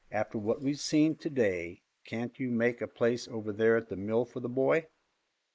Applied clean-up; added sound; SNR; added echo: neural mask model Resemble Enhance denoiser.